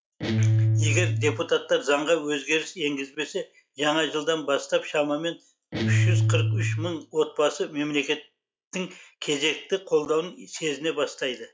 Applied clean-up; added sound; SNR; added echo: classical method log-MMSE.